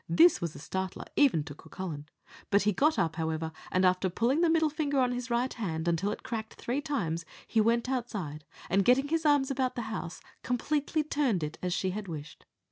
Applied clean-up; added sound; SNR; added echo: none; none; none; none.